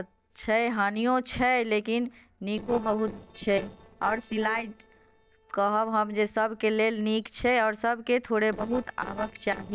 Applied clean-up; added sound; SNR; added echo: neural separator model SepFormer DNS4.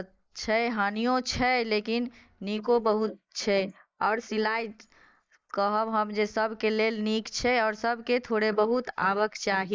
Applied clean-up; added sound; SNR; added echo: neural mask model Resemble Enhance denoiser.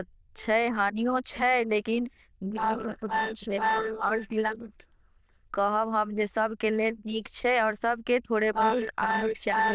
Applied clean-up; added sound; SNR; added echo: neural diffusion model UNIVERSE++.